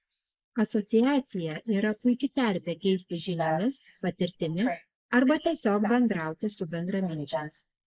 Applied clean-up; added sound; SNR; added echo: neural mask model Resemble Enhance denoiser.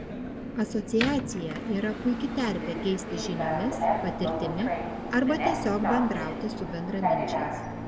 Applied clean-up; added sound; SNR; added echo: none; Subway, metro, underground; 0 dB; none.